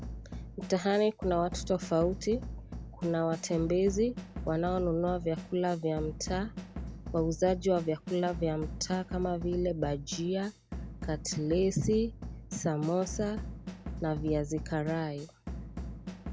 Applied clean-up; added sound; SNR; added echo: none; Drum / Drum kit; 9 dB; none.